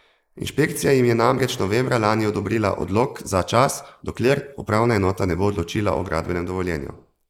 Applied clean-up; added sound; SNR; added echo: neural mask model Resemble Enhance denoiser.